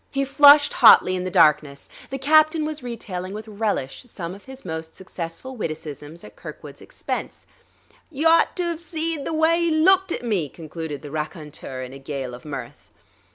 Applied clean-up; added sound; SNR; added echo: none; none; none; none.